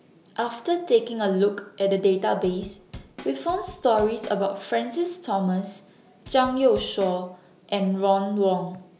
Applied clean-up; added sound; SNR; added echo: none; Drum / Drum kit; 18 dB; none.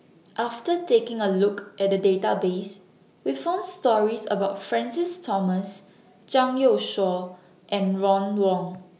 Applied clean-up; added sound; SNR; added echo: none; none; none; none.